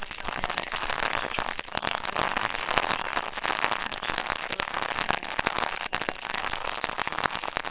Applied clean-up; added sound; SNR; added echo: neural separator model SepFormer WHAMR!.